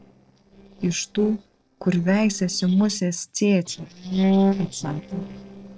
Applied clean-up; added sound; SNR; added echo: neural separator model SepFormer DNS4.